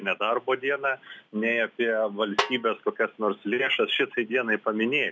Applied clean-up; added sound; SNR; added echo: none; Snare drum; 6 dB; none.